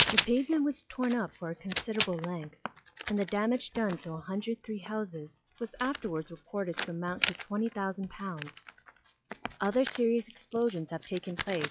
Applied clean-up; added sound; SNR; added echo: classical method log-MMSE.